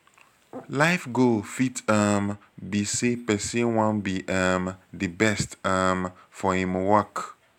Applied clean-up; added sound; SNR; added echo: none; none; none; none.